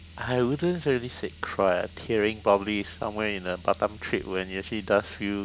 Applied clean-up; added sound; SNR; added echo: none; Car; 19 dB; none.